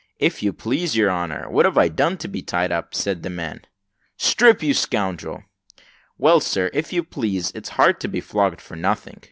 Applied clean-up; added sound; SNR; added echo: none; none; none; none.